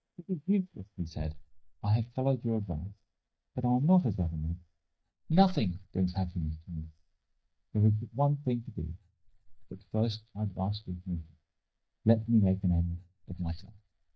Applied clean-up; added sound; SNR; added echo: neural mask model DeepFilterNet 3.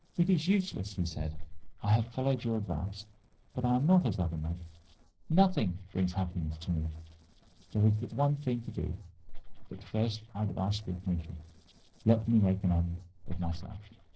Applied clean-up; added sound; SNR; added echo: neural separator model SepFormer DNS4.